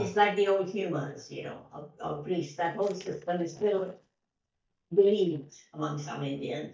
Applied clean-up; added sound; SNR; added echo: neural mask model DeepFilterNet 3.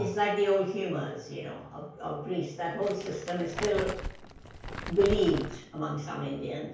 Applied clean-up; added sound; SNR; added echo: none; Crumpling, crinkling; 8 dB; reverberation time 0.5 s.